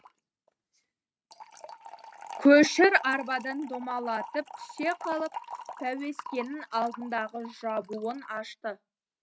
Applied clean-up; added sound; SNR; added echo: neural mask model RNNoise.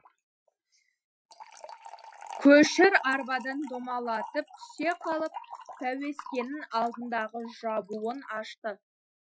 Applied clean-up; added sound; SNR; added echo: classical method Wiener filter.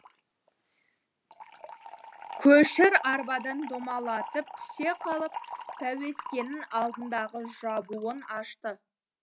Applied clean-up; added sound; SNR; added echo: none; Fill (with liquid) / Trickle, dribble; 15 dB; none.